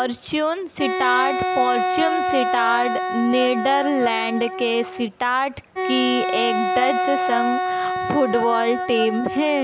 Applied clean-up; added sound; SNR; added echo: none; Wind instrument, woodwind instrument; 2 dB; none.